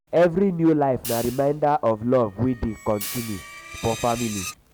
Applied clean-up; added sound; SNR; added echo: none; Screech + Hi-hat; 14 dB; none.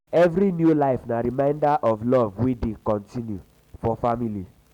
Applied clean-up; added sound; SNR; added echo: none; none; none; none.